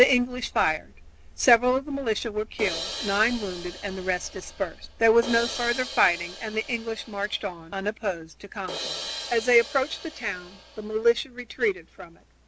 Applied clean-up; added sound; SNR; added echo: none; Crash cymbal; 11 dB; none.